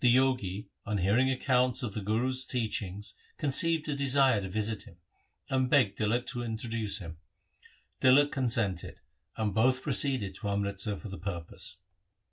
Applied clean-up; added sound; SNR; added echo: none; none; none; none.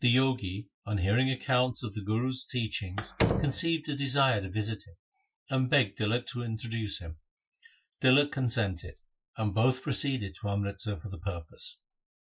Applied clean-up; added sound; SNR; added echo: classical method Wiener filter.